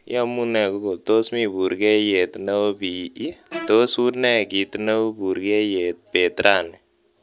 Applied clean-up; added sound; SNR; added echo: none; Bowed string instrument; 15 dB; none.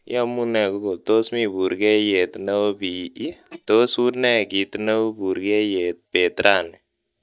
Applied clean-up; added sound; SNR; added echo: neural mask model DeepFilterNet 3.